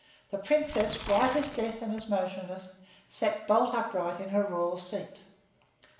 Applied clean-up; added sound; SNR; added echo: none; Tearing; 11 dB; reverberation time 0.8 s.